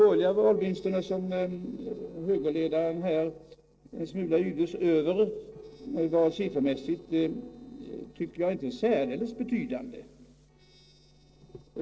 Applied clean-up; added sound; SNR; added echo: neural separator model SepFormer DNS4.